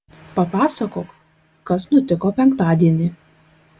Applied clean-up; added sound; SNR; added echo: none; none; none; none.